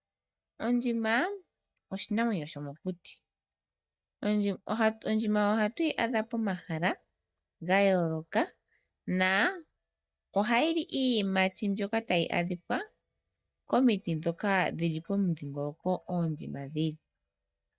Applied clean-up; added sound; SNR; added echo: neural mask model DeepFilterNet 3.